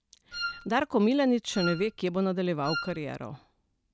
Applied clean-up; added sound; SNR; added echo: none; Wind instrument, woodwind instrument; 8 dB; none.